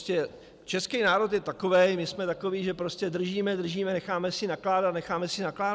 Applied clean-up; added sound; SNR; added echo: none; none; none; none.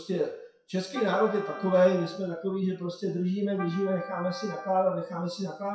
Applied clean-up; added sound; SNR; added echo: classical method WPE with log-MMSE.